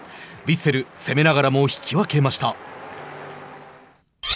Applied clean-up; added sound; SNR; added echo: none; none; none; none.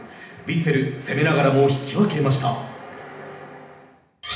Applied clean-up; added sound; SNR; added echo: none; none; none; reverberation time 0.8 s.